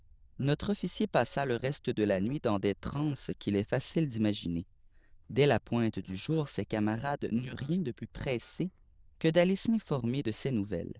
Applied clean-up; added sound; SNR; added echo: neural diffusion model UNIVERSE++.